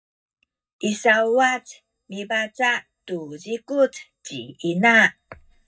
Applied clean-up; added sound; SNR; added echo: neural mask model DeepFilterNet 3.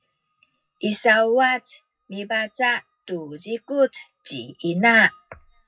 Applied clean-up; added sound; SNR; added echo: classical method WPE with log-MMSE.